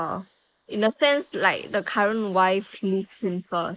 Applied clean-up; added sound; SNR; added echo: neural mask model Resemble Enhance denoiser.